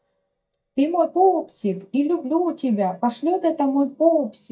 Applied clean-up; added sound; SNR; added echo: neural mask model DeepFilterNet 3.